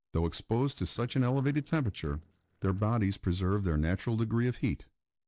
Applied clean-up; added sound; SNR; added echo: neural separator model SepFormer DNS4.